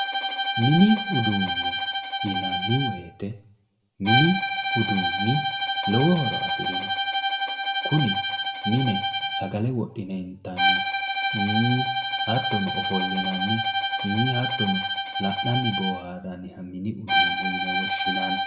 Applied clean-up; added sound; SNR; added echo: none; Bowed string instrument; -2 dB; reverberation time 0.5 s.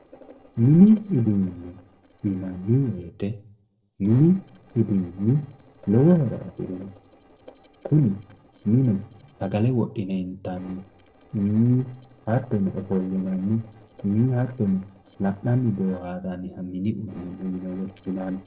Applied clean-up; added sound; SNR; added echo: neural separator model SepFormer DNS4.